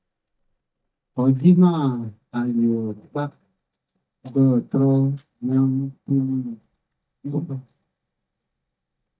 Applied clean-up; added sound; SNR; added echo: neural mask model DeepFilterNet 3.